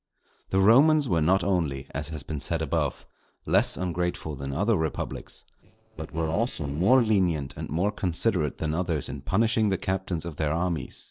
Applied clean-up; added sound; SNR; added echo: neural separator model SepFormer DNS4.